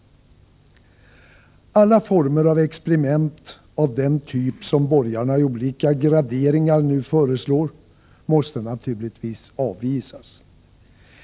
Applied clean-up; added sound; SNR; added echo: none; none; none; none.